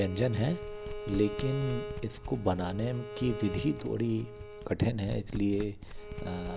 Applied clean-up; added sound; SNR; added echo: none; Bowed string instrument + Domestic sounds, home sounds; 8 dB; none.